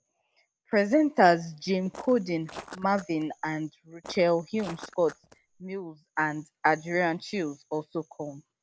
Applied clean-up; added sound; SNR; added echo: none; Walk, footsteps; 18 dB; none.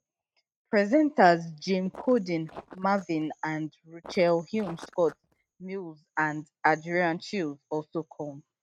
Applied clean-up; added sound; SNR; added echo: neural mask model RNNoise.